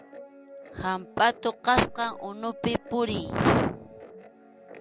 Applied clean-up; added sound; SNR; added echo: none; Guitar; 19 dB; none.